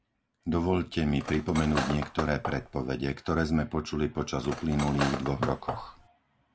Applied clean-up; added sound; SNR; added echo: none; Cutlery, silverware; 7 dB; none.